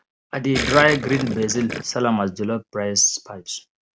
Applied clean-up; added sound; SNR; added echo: none; Gurgling; 8 dB; none.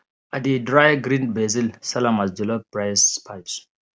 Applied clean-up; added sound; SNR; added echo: none; none; none; none.